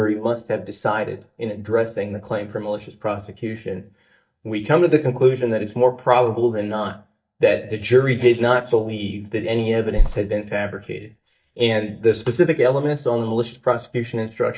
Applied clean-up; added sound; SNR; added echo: neural mask model DeepFilterNet 3.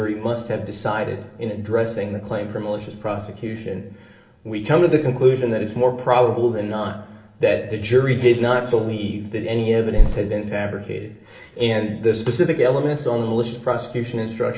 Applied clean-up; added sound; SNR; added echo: none; Bird; 2 dB; reverberation time 0.7 s.